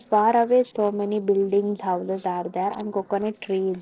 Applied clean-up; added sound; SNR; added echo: neural separator model SepFormer DNS4.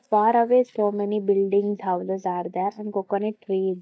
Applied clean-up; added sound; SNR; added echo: neural mask model DeepFilterNet 3.